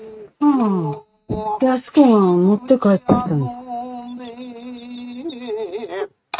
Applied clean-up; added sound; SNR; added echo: neural mask model RNNoise.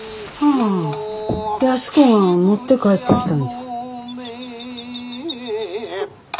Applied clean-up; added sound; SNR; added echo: none; Chirp, tweet; 19 dB; none.